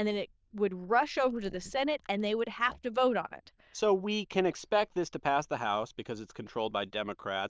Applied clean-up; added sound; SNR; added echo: neural diffusion model UNIVERSE++.